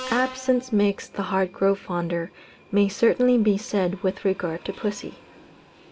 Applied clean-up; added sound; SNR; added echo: none; Subway, metro, underground; 19 dB; none.